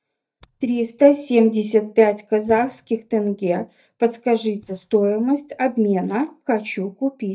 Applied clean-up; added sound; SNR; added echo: neural mask model DeepFilterNet 3.